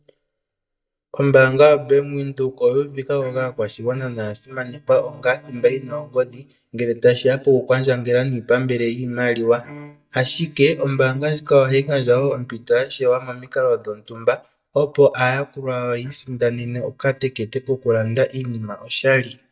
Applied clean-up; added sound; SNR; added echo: neural mask model DeepFilterNet 3.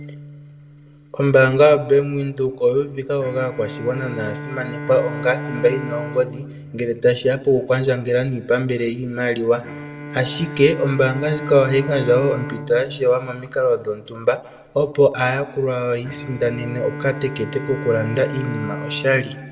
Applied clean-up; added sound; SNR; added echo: none; Bowed string instrument; 12 dB; reverberation time 0.5 s.